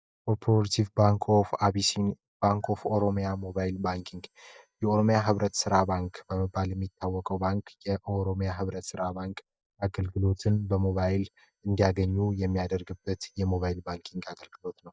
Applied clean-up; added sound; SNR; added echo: neural mask model DeepFilterNet 3.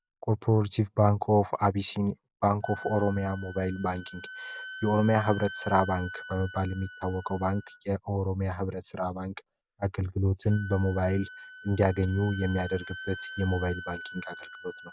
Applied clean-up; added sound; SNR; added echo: none; Wind instrument, woodwind instrument; 16 dB; none.